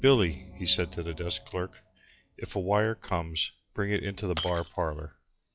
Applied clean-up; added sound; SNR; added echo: classical method log-MMSE.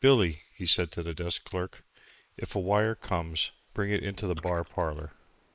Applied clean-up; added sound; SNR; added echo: neural mask model Resemble Enhance denoiser.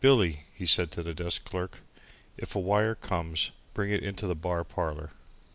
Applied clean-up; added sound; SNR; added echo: none; none; none; none.